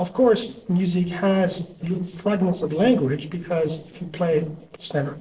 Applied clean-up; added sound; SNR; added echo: neural separator model SepFormer DNS4.